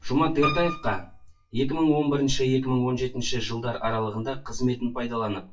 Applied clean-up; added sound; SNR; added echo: classical method WPE with log-MMSE.